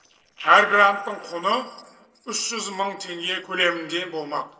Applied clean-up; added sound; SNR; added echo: neural separator model SepFormer DNS4.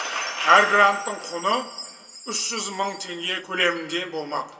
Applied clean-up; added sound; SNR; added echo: none; Chime; 18 dB; reverberation time 0.2 s.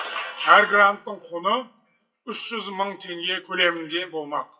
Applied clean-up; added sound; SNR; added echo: classical method WPE with log-MMSE.